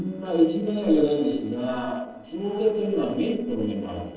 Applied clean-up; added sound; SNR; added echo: neural separator model SepFormer DNS4.